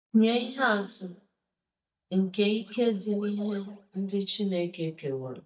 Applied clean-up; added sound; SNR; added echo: neural mask model DeepFilterNet 3.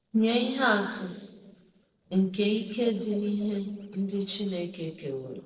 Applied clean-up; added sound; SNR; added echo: neural separator model SepFormer DNS4.